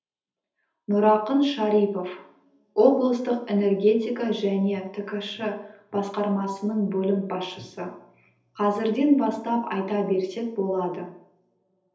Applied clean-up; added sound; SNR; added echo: none; none; none; reverberation time 0.7 s.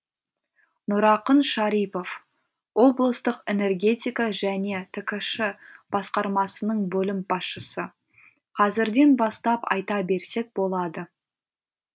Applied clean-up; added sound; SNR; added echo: none; none; none; none.